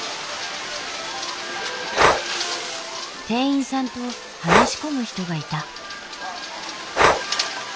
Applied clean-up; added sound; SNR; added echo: none; Breathing; -1 dB; none.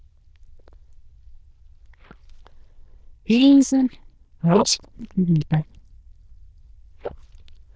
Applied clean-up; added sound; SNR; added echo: neural diffusion model UNIVERSE++.